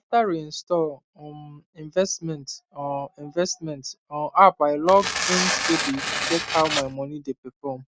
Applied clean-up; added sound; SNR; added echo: none; Tearing; 1 dB; none.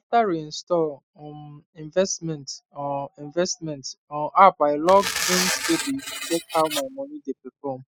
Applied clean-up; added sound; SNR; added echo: classical method spectral subtraction.